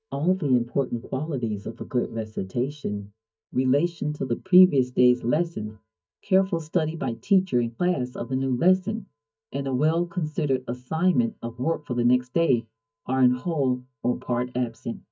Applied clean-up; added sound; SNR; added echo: neural mask model DeepFilterNet 3.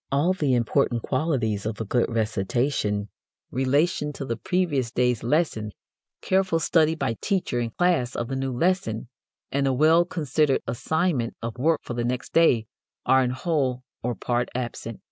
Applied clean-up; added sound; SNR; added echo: none; none; none; none.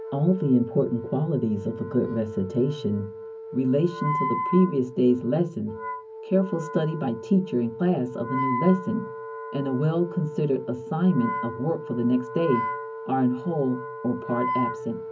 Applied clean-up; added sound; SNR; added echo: none; Wind instrument, woodwind instrument; 8 dB; reverberation time 0.3 s.